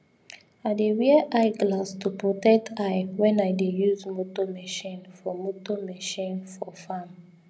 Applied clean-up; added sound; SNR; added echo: none; none; none; none.